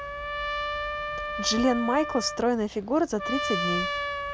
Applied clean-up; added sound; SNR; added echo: none; Trumpet; 3 dB; none.